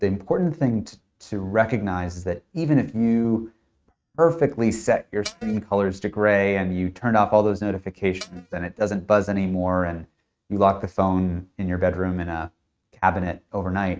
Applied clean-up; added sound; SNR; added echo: neural mask model RNNoise.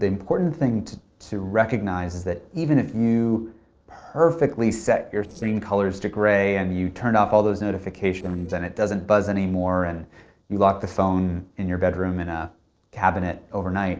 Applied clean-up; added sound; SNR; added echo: neural separator model SepFormer DNS4.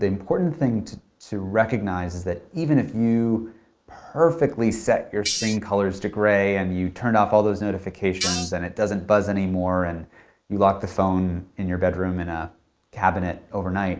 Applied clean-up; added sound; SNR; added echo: neural mask model Resemble Enhance denoiser.